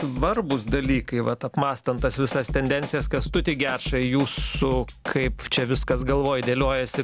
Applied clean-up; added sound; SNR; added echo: none; Drum kit; 8 dB; none.